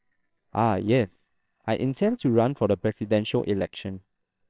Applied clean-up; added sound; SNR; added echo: neural separator model SepFormer WHAMR!.